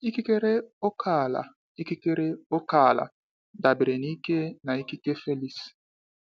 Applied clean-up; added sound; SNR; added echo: none; none; none; none.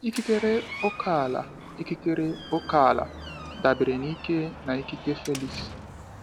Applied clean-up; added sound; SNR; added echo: none; Door; 12 dB; none.